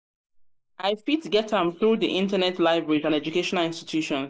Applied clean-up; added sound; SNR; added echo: neural mask model Resemble Enhance denoiser.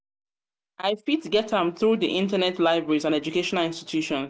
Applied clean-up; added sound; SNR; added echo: none; none; none; none.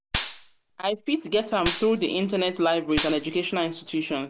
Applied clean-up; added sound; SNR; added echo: none; Gunshot, gunfire; 3 dB; none.